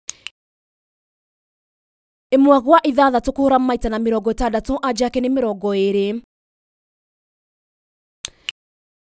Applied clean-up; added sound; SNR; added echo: none; none; none; none.